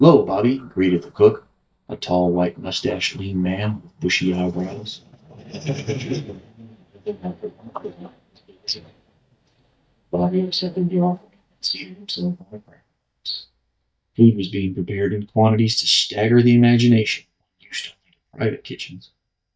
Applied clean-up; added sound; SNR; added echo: neural mask model DeepFilterNet 3.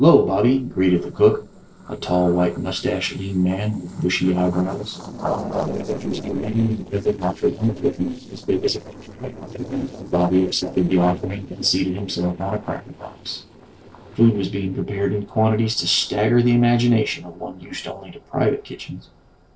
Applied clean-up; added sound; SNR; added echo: neural separator model SepFormer DNS4.